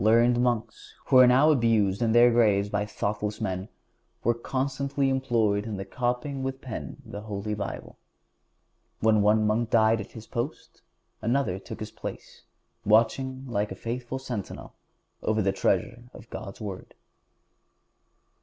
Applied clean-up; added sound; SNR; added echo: none; none; none; none.